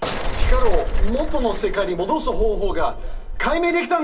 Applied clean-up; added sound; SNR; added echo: none; Bus / Engine; -2 dB; reverberation time 2.5 s.